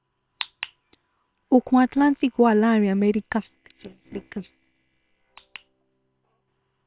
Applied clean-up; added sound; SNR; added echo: neural separator model SepFormer WHAM!.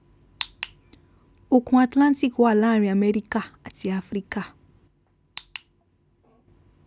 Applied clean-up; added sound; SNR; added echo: none; none; none; none.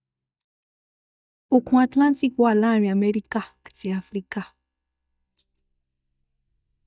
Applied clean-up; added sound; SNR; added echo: neural mask model DeepFilterNet 3.